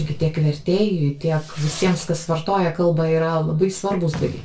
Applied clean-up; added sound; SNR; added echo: none; Fireworks; 18 dB; reverberation time 0.2 s.